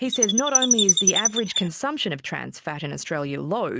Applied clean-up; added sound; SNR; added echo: neural mask model Resemble Enhance denoiser.